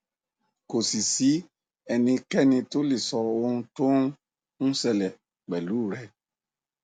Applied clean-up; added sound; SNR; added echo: none; none; none; none.